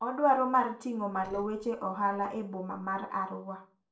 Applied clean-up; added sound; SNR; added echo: neural separator model SepFormer DNS4.